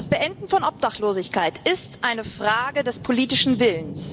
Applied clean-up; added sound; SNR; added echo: none; Thunder / Rain; 15 dB; none.